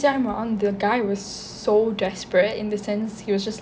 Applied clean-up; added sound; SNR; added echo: none; none; none; none.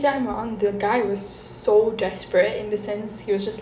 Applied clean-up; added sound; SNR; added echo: none; none; none; reverberation time 0.9 s.